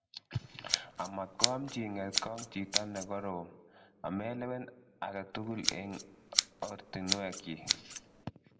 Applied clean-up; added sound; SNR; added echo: none; Scissors; -3 dB; reverberation time 0.5 s.